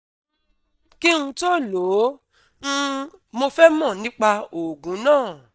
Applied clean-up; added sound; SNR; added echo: neural mask model DeepFilterNet 3.